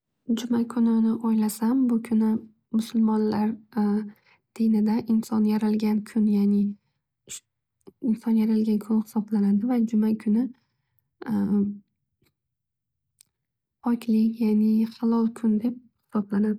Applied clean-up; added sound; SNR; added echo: none; none; none; none.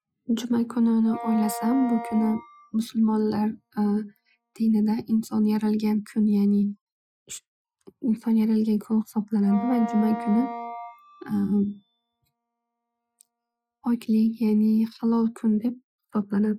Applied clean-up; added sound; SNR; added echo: classical method Wiener filter.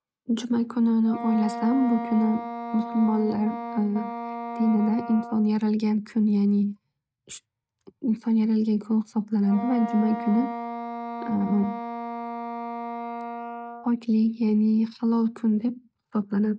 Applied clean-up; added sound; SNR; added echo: neural mask model RNNoise.